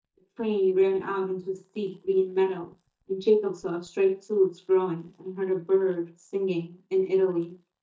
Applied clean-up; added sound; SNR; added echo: neural mask model DeepFilterNet 3.